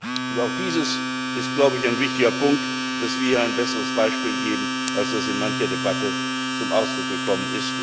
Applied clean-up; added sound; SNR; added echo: none; Domestic sounds, home sounds; 1 dB; none.